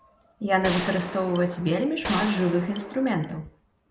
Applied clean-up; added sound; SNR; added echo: none; Gunshot, gunfire; 8 dB; none.